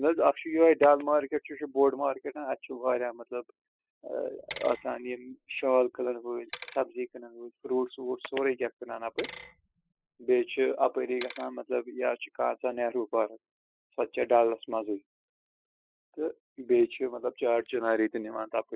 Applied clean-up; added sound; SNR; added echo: classical method spectral subtraction.